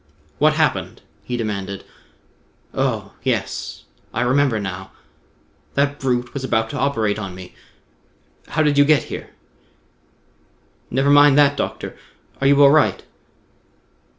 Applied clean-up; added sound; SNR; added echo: none; none; none; none.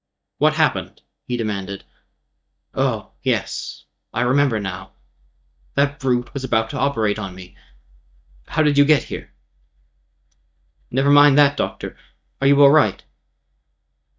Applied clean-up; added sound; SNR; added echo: neural mask model DeepFilterNet 3.